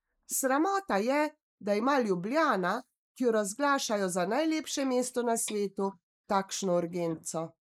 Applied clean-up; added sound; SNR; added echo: neural mask model Resemble Enhance denoiser.